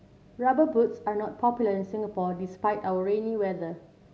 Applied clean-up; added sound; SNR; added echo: none; none; none; none.